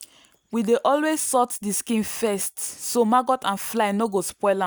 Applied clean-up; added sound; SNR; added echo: none; none; none; none.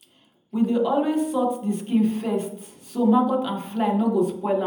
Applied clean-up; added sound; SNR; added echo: none; none; none; reverberation time 0.8 s.